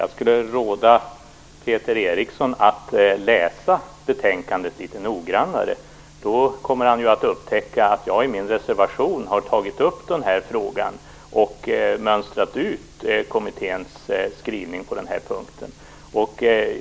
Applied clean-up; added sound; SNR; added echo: none; none; none; none.